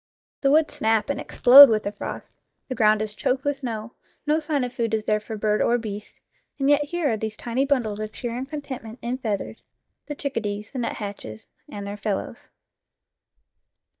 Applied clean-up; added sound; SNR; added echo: neural mask model DeepFilterNet 3.